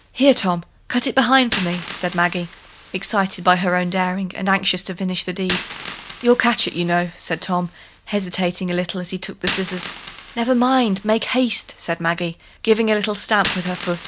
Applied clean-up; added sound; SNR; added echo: none; Coin (dropping); 12 dB; none.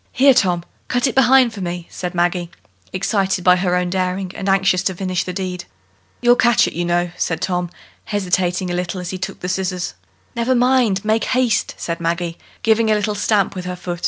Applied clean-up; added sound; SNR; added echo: none; none; none; none.